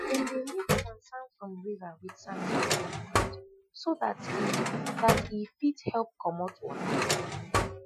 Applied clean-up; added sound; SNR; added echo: classical method Wiener filter.